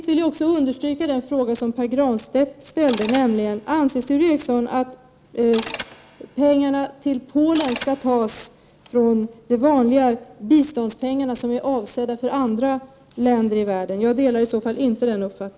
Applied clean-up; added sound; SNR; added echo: none; Mechanisms; 15 dB; none.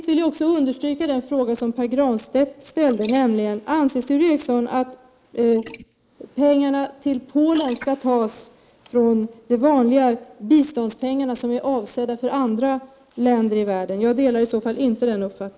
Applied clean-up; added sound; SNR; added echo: neural mask model Resemble Enhance denoiser.